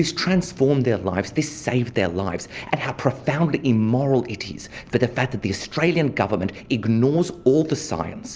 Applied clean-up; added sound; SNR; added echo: none; none; none; none.